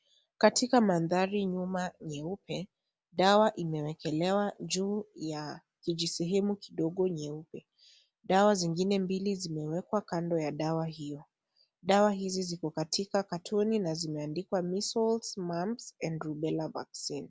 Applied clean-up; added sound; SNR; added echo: none; none; none; none.